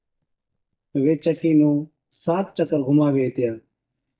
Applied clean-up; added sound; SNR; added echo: neural mask model DeepFilterNet 3.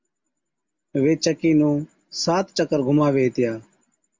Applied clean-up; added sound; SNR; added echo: none; none; none; none.